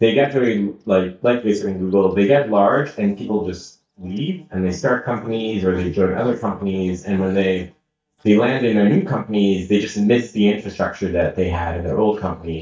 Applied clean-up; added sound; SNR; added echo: neural mask model DeepFilterNet 3.